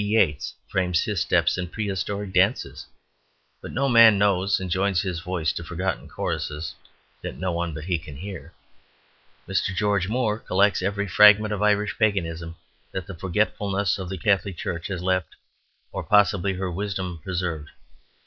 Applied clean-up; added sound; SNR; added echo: neural mask model Resemble Enhance denoiser.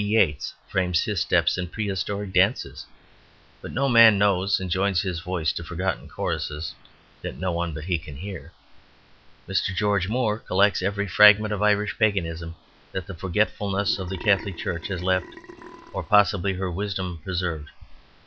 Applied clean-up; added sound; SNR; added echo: none; Burping, eructation; 17 dB; none.